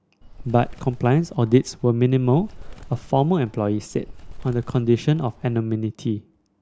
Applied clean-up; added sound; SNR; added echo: none; Bird; 17 dB; none.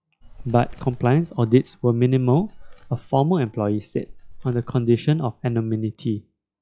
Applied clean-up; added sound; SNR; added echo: classical method log-MMSE.